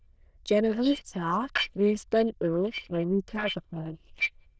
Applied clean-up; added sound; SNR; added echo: neural diffusion model UNIVERSE++.